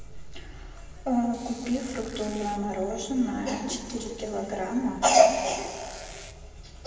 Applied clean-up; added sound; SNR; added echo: none; Squeak; 19 dB; reverberation time 2.1 s.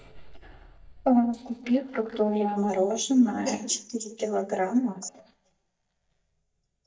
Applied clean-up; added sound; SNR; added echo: neural mask model DeepFilterNet 3.